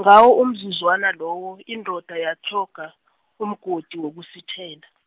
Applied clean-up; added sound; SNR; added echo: none; none; none; none.